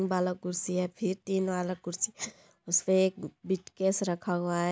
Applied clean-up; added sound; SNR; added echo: none; none; none; none.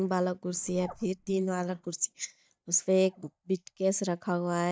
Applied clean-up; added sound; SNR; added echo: neural mask model DeepFilterNet 3.